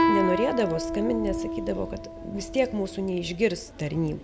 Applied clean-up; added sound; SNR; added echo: none; Guitar; 2 dB; none.